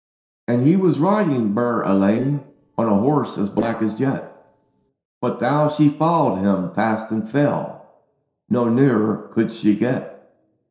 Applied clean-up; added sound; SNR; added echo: neural separator model SepFormer DNS4.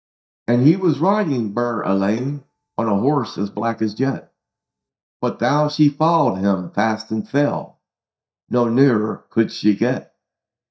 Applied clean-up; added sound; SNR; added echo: neural mask model DeepFilterNet 3.